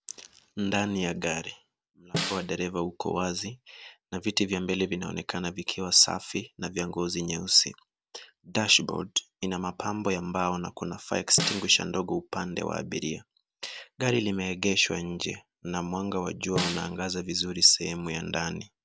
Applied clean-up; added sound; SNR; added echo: none; Snare drum; 7 dB; none.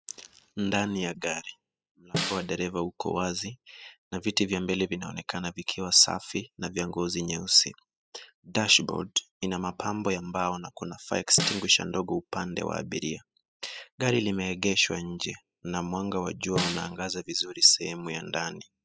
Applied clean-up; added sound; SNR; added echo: classical method spectral subtraction.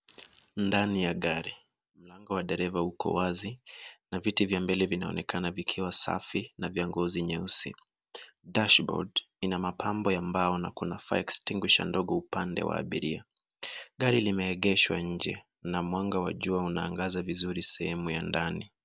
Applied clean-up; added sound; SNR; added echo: none; none; none; none.